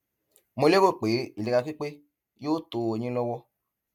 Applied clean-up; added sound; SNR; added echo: none; none; none; none.